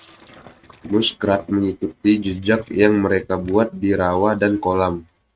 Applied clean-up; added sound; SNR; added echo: neural mask model RNNoise.